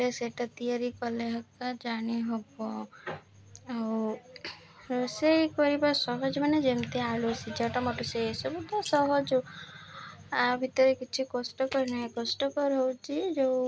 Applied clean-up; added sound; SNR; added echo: none; none; none; none.